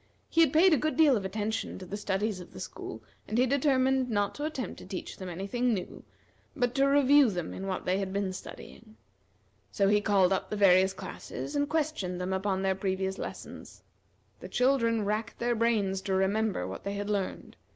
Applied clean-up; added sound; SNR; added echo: none; none; none; none.